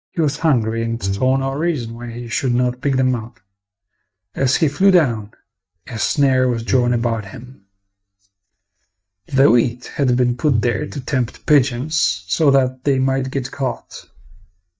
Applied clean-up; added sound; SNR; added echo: neural mask model DeepFilterNet 3.